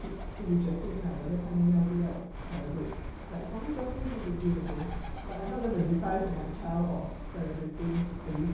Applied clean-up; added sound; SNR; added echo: none; Bird; 7 dB; reverberation time 0.9 s.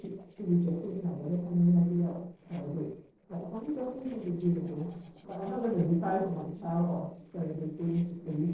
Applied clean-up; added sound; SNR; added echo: neural separator model SepFormer DNS4.